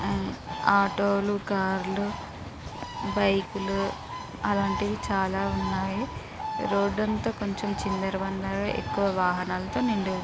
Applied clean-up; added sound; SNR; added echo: none; Bird; 9 dB; none.